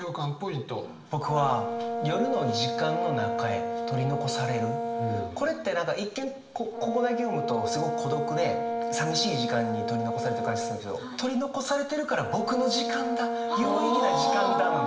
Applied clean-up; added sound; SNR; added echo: none; Brass instrument; 3 dB; reverberation time 1.5 s.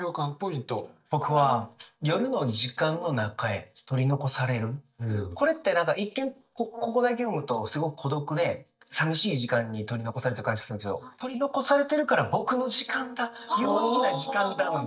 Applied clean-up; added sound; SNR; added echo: neural mask model DeepFilterNet 3.